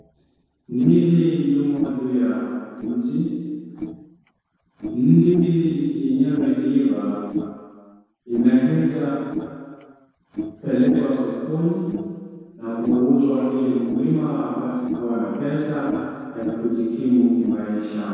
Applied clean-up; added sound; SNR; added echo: neural separator model SepFormer DNS4.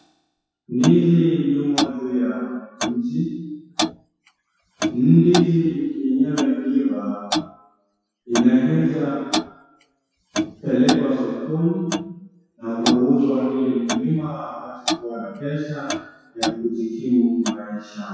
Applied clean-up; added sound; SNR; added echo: classical method WPE with log-MMSE.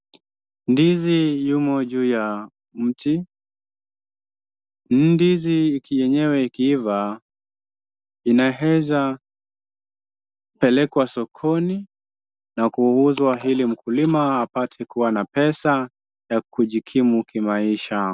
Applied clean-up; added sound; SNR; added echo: none; none; none; none.